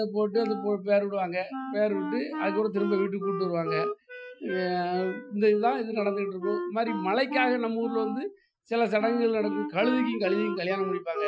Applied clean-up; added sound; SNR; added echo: classical method Wiener filter.